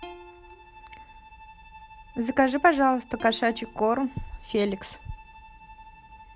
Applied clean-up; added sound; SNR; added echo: none; Bowed string instrument + Plucked string instrument; 20 dB; none.